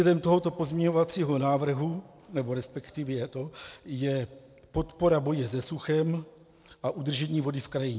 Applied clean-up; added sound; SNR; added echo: none; none; none; none.